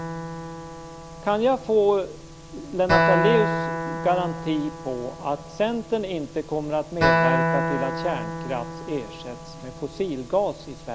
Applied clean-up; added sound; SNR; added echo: none; Acoustic guitar; 1 dB; none.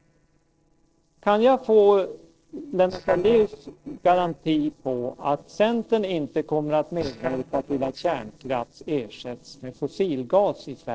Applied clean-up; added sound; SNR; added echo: neural separator model SepFormer DNS4.